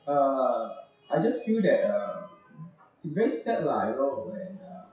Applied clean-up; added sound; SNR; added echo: classical method WPE with log-MMSE.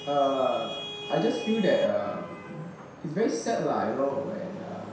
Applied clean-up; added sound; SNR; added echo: none; Traffic noise, roadway noise / Vehicle horn, car horn, honking; 13 dB; reverberation time 0.7 s.